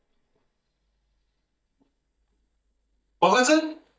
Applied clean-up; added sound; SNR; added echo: neural mask model DeepFilterNet 3.